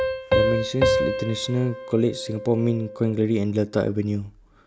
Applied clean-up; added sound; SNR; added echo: none; Piano; 3 dB; none.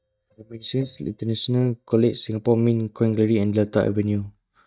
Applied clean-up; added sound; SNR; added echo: neural mask model DeepFilterNet 3.